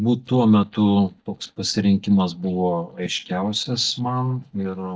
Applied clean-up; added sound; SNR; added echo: neural mask model DeepFilterNet 3.